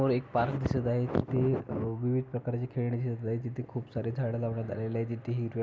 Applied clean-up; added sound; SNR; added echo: none; none; none; none.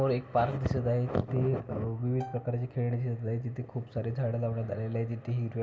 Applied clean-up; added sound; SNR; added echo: none; Bowed string instrument; 17 dB; reverberation time 1.6 s.